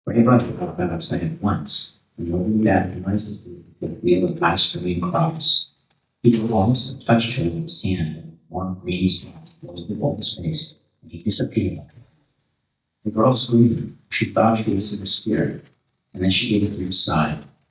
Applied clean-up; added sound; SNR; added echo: neural mask model DeepFilterNet 3.